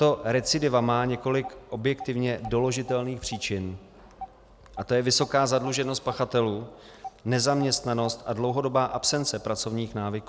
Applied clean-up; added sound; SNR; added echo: none; Telephone; 18 dB; none.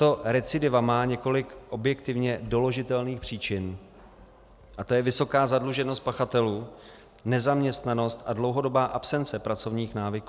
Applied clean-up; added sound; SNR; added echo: none; none; none; none.